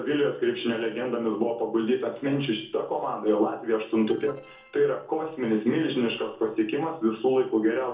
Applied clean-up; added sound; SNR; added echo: neural separator model SepFormer DNS4.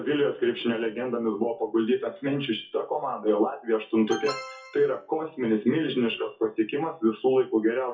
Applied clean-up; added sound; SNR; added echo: classical method WPE with log-MMSE.